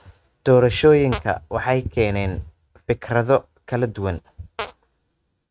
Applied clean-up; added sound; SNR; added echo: neural mask model RNNoise.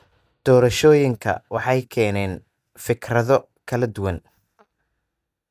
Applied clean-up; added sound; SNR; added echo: neural mask model DeepFilterNet 3.